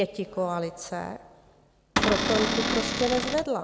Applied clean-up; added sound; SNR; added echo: none; Cupboard open or close / Door; -3 dB; none.